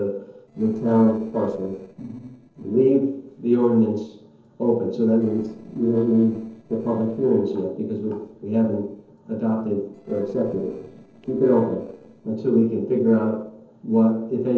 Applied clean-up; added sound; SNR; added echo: neural separator model SepFormer DNS4.